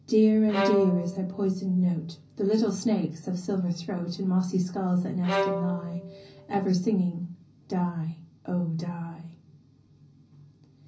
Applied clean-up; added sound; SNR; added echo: none; Bowed string instrument; 7 dB; reverberation time 0.5 s.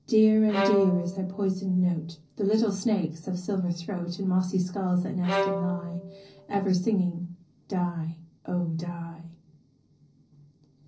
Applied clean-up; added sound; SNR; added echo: neural separator model SepFormer DNS4.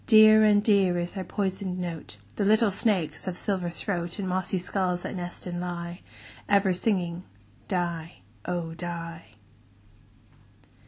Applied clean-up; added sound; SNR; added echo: none; none; none; none.